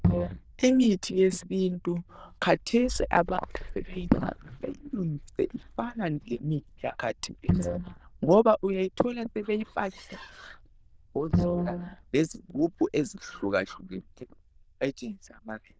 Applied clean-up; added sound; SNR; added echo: neural diffusion model UNIVERSE++.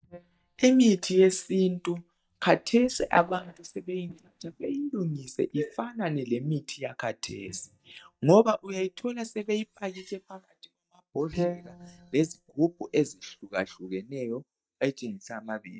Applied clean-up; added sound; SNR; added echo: neural mask model DeepFilterNet 3.